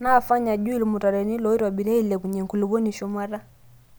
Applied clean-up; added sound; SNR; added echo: none; none; none; none.